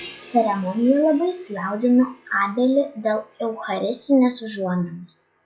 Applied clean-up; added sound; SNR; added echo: classical method log-MMSE.